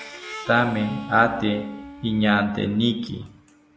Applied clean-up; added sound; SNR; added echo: none; Harmonica; 16 dB; none.